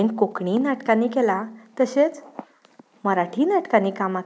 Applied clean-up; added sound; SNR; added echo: none; none; none; none.